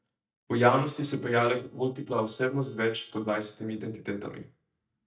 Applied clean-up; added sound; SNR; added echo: neural mask model DeepFilterNet 3.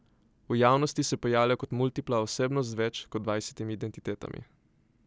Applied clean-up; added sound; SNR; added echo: none; none; none; none.